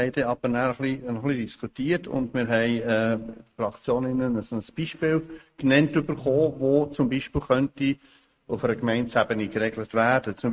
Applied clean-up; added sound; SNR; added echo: neural mask model RNNoise.